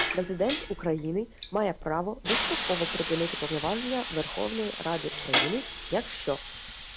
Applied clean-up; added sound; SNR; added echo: none; Hiss; 2 dB; none.